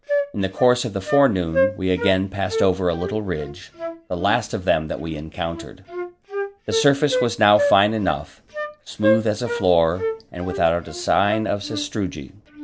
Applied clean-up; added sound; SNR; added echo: none; Wind instrument, woodwind instrument; 6 dB; none.